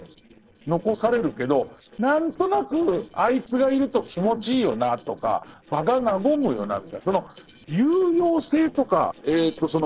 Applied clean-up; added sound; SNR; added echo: neural separator model SepFormer DNS4.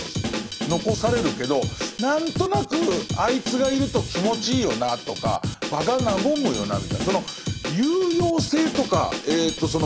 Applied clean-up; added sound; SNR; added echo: none; Drum kit; 5 dB; none.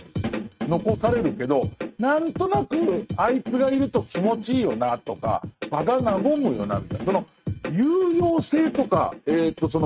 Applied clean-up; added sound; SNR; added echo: neural mask model RNNoise.